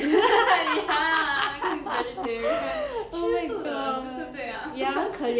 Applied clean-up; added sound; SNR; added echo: none; none; none; none.